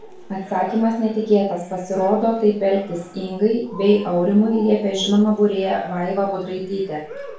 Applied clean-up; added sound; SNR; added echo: none; Cheering; 18 dB; reverberation time 0.4 s.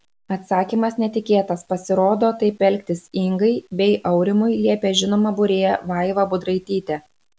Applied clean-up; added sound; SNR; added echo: none; none; none; none.